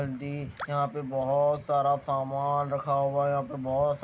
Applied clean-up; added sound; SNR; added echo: none; none; none; none.